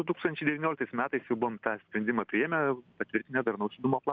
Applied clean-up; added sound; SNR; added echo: none; none; none; none.